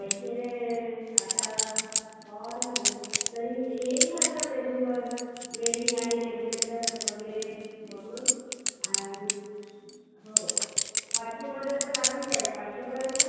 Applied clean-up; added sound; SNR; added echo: none; Chink, clink; -3 dB; reverberation time 2.0 s.